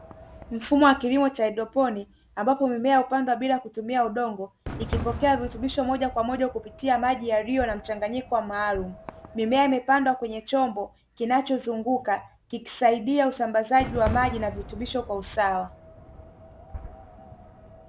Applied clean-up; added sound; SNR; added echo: none; Fireworks; 15 dB; none.